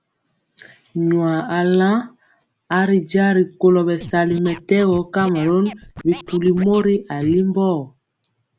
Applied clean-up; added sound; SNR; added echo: none; Scratching (performance technique); 18 dB; none.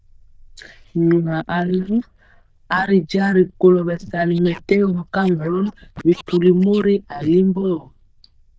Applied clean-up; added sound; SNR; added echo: neural diffusion model UNIVERSE++.